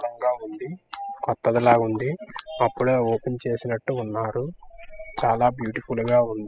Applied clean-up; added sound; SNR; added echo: classical method spectral subtraction.